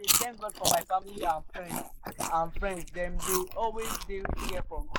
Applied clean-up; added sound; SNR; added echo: neural mask model Resemble Enhance denoiser.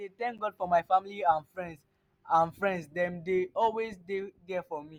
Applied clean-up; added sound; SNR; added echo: none; none; none; none.